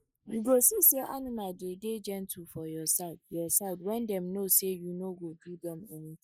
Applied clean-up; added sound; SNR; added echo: neural mask model Resemble Enhance denoiser.